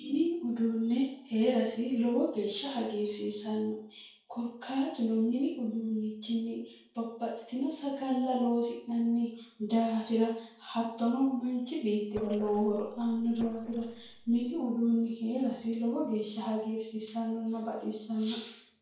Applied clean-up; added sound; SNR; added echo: neural separator model SepFormer DNS4.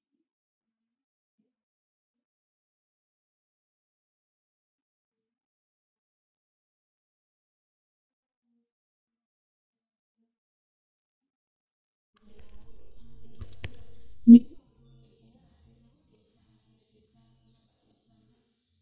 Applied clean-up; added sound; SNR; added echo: neural mask model DeepFilterNet 3.